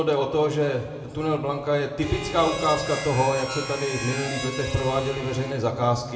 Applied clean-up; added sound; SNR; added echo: none; Harmonica; 8 dB; reverberation time 2.1 s.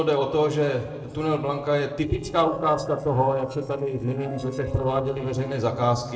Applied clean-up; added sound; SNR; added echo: neural separator model SepFormer DNS4.